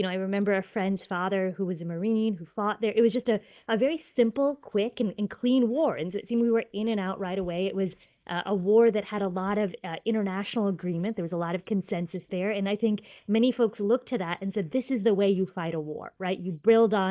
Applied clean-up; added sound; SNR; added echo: neural mask model DeepFilterNet 3.